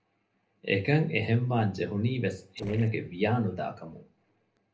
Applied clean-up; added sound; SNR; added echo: neural separator model SepFormer DNS4.